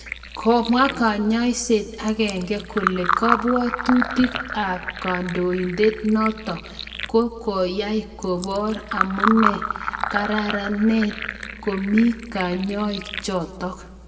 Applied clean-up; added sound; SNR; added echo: none; Fill (with liquid); 7 dB; reverberation time 1.1 s.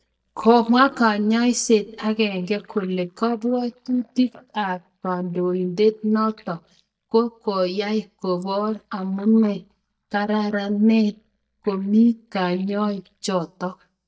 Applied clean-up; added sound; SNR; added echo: neural mask model DeepFilterNet 3.